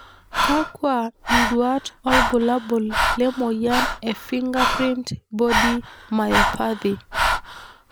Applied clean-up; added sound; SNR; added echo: none; Breathing; 1 dB; none.